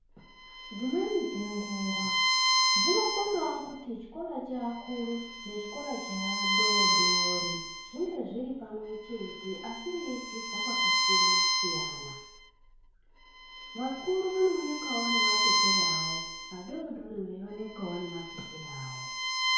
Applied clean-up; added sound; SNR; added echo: none; Bowed string instrument; -4 dB; reverberation time 0.9 s.